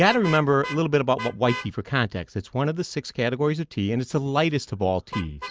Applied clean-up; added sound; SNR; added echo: none; Vehicle horn, car horn, honking; 16 dB; none.